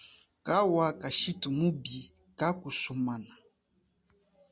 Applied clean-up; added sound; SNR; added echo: none; none; none; none.